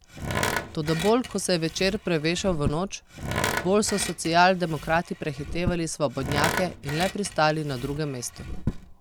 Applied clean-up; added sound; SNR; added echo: none; Tools; 6 dB; none.